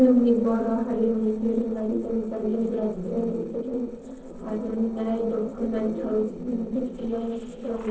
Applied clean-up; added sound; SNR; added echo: neural separator model SepFormer DNS4.